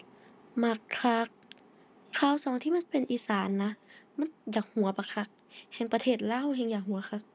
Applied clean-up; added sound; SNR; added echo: none; none; none; none.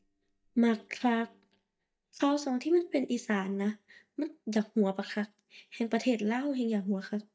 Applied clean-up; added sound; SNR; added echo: neural mask model DeepFilterNet 3.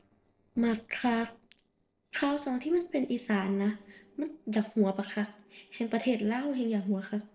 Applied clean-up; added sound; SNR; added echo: neural separator model SepFormer DNS4.